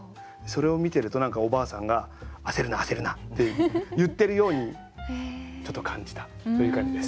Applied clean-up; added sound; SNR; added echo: none; none; none; none.